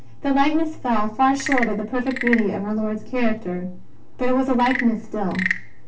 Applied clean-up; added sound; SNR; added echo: none; Wood / Percussion / Frog; 11 dB; reverberation time 0.3 s.